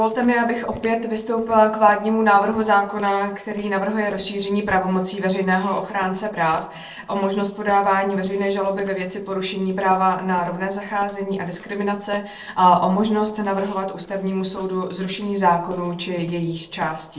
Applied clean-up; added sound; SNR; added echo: neural separator model SepFormer DNS4.